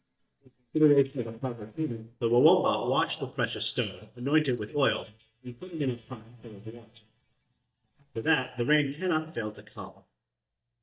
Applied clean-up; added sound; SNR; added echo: neural mask model DeepFilterNet 3.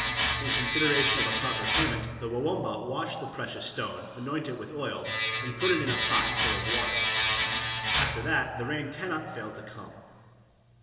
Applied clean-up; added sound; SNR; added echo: none; Domestic sounds, home sounds; -2 dB; reverberation time 2.5 s.